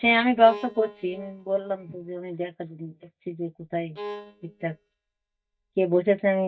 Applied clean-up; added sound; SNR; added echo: neural mask model DeepFilterNet 3.